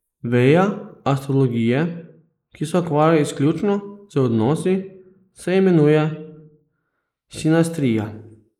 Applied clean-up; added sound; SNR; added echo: neural mask model Resemble Enhance denoiser.